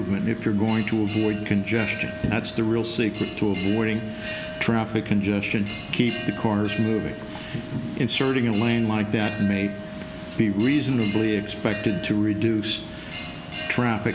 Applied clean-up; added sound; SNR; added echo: none; Bell; 12 dB; none.